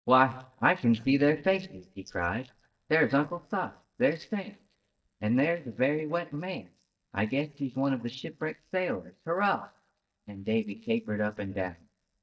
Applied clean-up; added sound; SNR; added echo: neural mask model DeepFilterNet 3.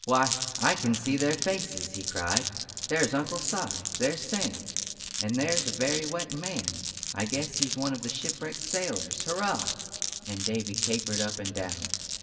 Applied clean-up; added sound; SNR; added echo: none; Glass; 2 dB; reverberation time 1.8 s.